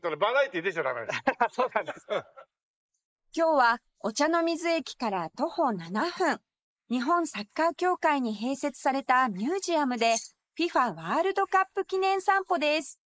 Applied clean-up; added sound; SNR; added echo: neural mask model Resemble Enhance denoiser.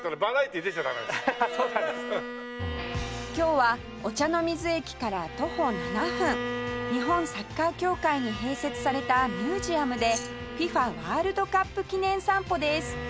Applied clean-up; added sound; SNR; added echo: none; Bowed string instrument + Keys jangling; 9 dB; none.